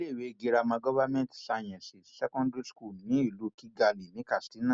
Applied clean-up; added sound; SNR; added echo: none; none; none; none.